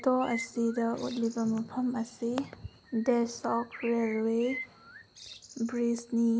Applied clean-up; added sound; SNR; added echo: none; Bird; 17 dB; none.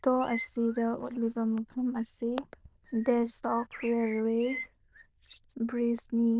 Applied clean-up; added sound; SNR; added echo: neural diffusion model UNIVERSE++.